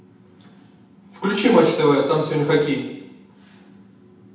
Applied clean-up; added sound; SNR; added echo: none; none; none; reverberation time 0.8 s.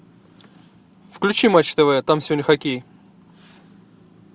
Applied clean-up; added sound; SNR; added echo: none; none; none; none.